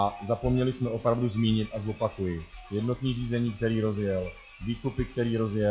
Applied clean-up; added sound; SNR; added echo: classical method log-MMSE.